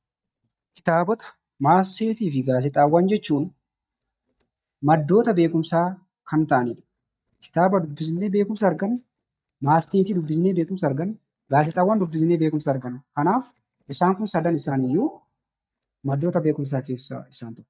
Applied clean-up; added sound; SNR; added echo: neural mask model DeepFilterNet 3.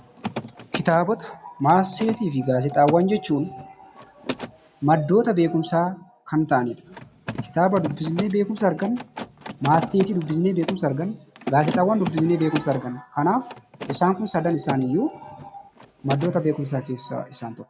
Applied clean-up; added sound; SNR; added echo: none; Mechanisms; 13 dB; none.